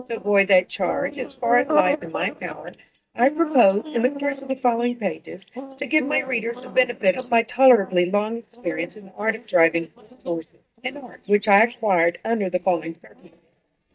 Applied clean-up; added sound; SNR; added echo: neural mask model DeepFilterNet 3.